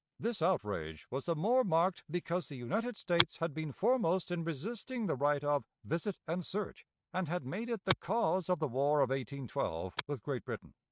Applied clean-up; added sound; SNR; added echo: neural mask model RNNoise.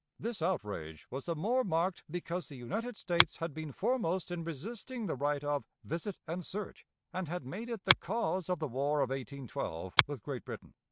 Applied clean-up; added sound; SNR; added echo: none; Finger snapping; 1 dB; none.